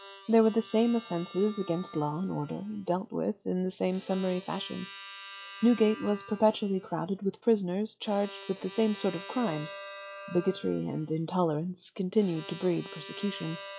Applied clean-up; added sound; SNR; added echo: classical method log-MMSE.